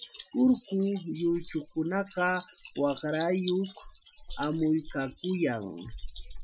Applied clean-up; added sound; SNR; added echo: classical method Wiener filter.